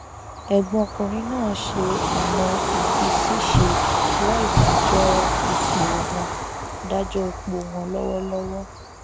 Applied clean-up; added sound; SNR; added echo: none; Train / Bird vocalization, bird call, bird song + Cupboard open or close; -4 dB; none.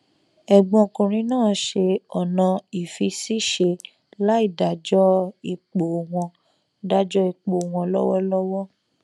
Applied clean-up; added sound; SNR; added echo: none; none; none; none.